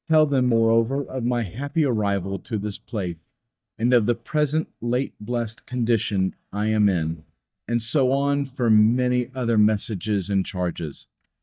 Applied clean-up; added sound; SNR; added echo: neural mask model DeepFilterNet 3.